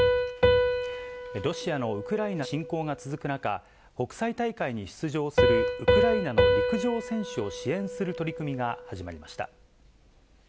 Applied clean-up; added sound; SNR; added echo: none; Piano; -3 dB; none.